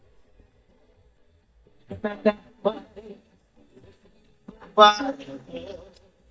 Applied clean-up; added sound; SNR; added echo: neural mask model DeepFilterNet 3.